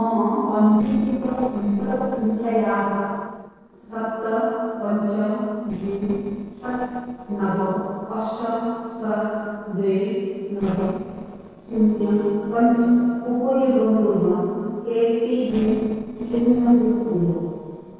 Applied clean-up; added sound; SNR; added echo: neural separator model SepFormer DNS4.